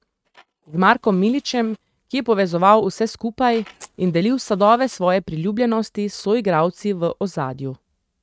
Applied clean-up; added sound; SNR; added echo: neural mask model RNNoise.